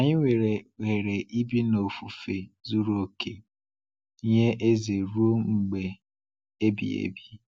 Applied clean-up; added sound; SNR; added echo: none; none; none; none.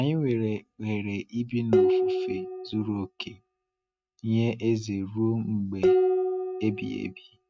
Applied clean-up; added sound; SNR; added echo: neural mask model RNNoise.